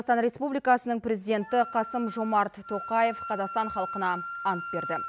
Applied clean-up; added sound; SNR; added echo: none; Wind instrument, woodwind instrument; 11 dB; none.